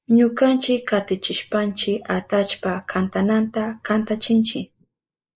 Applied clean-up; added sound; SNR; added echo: neural mask model Resemble Enhance denoiser.